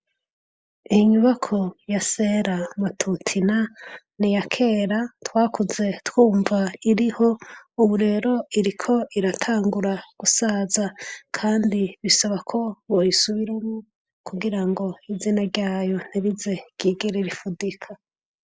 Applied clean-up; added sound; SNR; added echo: neural mask model Resemble Enhance denoiser.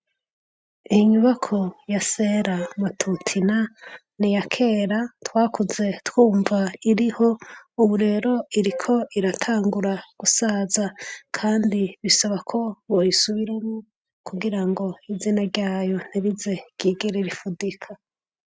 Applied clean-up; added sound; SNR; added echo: neural mask model RNNoise.